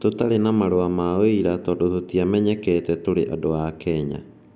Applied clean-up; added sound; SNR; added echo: none; none; none; none.